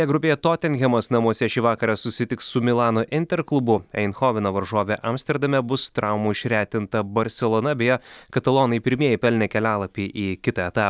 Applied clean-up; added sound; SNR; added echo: none; none; none; none.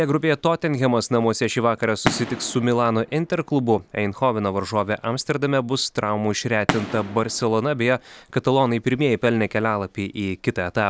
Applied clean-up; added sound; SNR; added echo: none; Fireworks; 14 dB; none.